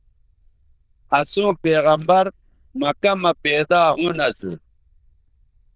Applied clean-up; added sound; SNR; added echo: neural diffusion model UNIVERSE++.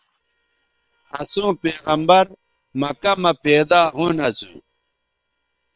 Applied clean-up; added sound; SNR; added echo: neural separator model SepFormer WHAM!.